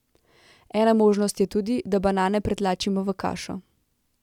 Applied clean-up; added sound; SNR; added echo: none; none; none; none.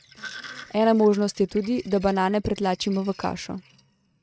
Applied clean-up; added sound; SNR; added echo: neural mask model RNNoise.